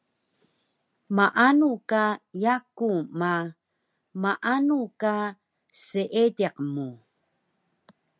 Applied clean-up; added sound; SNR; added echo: none; none; none; none.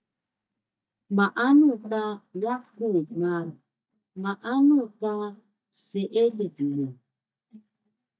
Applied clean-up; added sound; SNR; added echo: neural mask model DeepFilterNet 3.